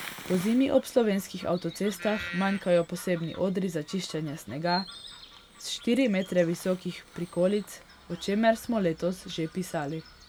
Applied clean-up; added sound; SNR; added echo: none; Bird vocalization, bird call, bird song; 16 dB; none.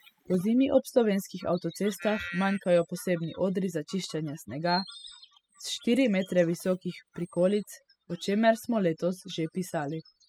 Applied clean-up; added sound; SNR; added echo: classical method spectral subtraction.